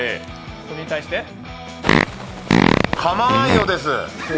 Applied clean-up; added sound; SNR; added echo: none; Fart; -5 dB; none.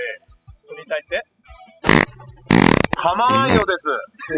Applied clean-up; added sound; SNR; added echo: classical method spectral subtraction.